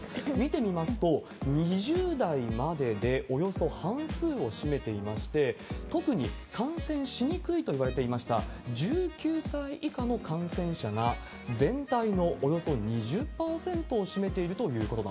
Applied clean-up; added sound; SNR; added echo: none; none; none; none.